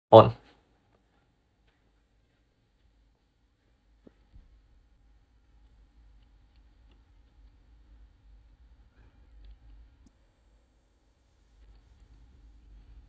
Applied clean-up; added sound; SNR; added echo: neural mask model DeepFilterNet 3.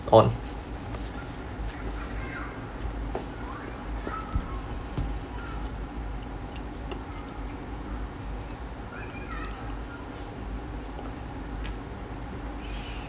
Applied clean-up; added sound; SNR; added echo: none; none; none; none.